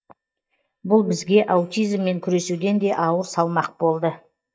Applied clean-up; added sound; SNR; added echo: neural mask model DeepFilterNet 3.